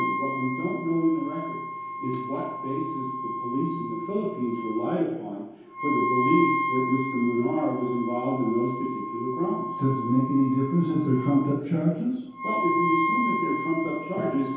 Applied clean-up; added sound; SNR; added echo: none; Wind instrument, woodwind instrument; 5 dB; reverberation time 0.8 s.